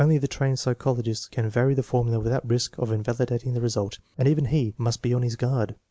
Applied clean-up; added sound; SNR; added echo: none; none; none; none.